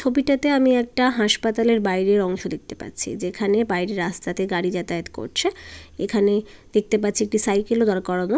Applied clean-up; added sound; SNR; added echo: none; none; none; none.